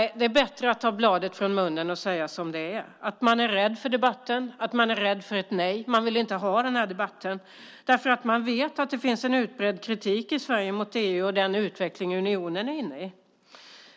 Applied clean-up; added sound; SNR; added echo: none; none; none; none.